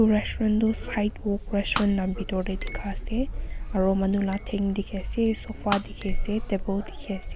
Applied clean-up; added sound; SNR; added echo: none; Chink, clink + Shatter; -1 dB; none.